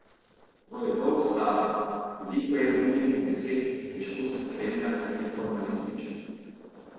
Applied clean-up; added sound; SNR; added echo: neural separator model SepFormer DNS4.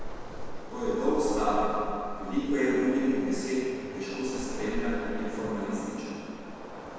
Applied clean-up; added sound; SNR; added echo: none; Waves, surf; 6 dB; reverberation time 2.1 s.